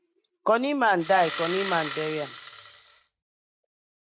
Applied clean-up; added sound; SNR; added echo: none; Engine starting; 7 dB; none.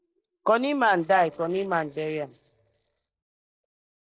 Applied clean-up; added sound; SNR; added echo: neural separator model SepFormer DNS4.